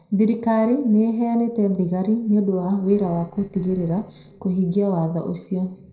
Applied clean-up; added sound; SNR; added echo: neural separator model SepFormer DNS4.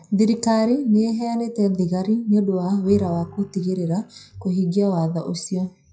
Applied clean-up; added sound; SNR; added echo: classical method WPE with log-MMSE.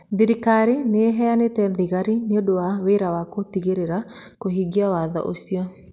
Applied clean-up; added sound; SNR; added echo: none; none; none; none.